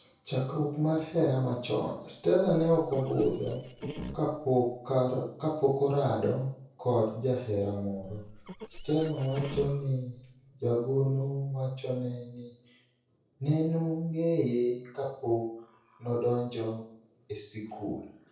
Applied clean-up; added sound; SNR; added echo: neural separator model SepFormer DNS4.